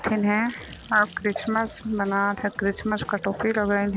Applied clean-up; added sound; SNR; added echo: none; Trickle, dribble / Bathtub (filling or washing) / Sink (filling or washing) / Gurgling / Splash, splatter + Drum kit; 18 dB; none.